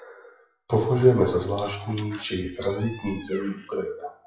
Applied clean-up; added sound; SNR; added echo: classical method WPE with log-MMSE.